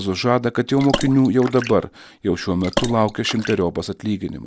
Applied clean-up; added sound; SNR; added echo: none; Water / Splash, splatter; 11 dB; none.